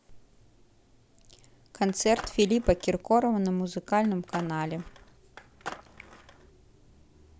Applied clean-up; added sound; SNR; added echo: none; Skateboard; 15 dB; none.